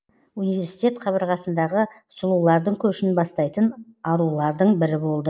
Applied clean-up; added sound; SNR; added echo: neural mask model Resemble Enhance denoiser.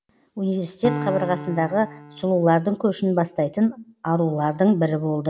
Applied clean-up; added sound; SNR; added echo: none; Piano; 12 dB; none.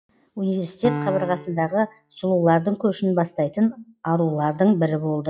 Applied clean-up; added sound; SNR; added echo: classical method log-MMSE.